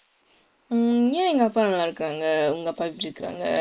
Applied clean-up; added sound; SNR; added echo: neural mask model Resemble Enhance denoiser.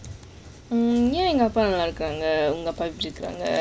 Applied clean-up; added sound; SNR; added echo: none; Fire; 17 dB; none.